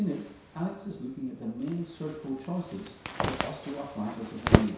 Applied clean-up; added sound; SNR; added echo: none; Zipper (clothing); -2 dB; reverberation time 0.7 s.